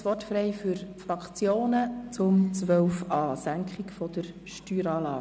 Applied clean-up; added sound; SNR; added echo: none; none; none; none.